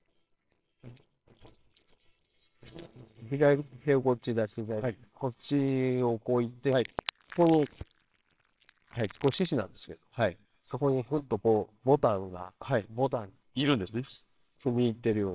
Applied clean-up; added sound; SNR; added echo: neural separator model SepFormer WHAMR!.